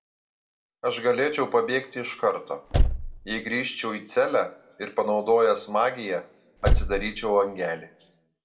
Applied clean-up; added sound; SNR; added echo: none; Slam / Car; -1 dB; reverberation time 0.5 s.